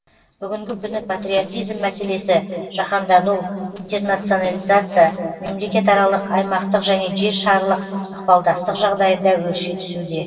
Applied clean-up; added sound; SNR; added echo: neural separator model SepFormer DNS4.